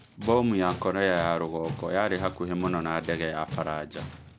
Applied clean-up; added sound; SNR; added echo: none; Tools; 13 dB; none.